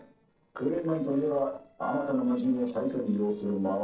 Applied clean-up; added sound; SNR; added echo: neural separator model SepFormer DNS4.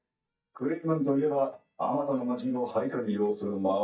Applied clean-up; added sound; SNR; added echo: neural mask model DeepFilterNet 3.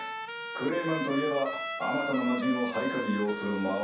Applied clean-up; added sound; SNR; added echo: none; Trumpet; 6 dB; reverberation time 0.7 s.